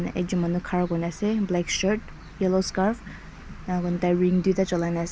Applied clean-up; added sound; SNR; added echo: none; Purr; 18 dB; none.